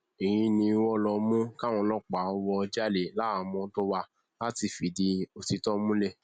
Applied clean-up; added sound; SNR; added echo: none; none; none; none.